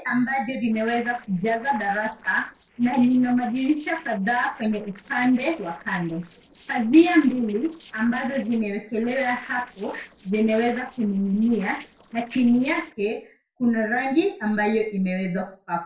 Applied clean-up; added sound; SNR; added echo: neural separator model SepFormer DNS4.